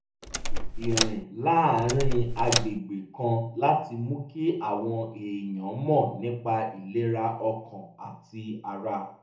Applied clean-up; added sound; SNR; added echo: none; Door; -2 dB; reverberation time 0.5 s.